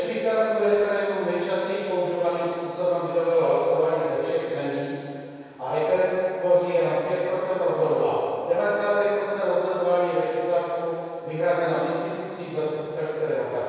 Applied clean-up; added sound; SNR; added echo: none; none; none; reverberation time 2.2 s.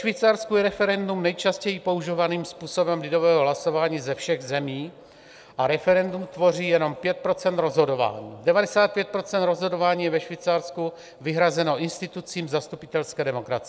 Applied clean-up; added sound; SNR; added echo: none; none; none; none.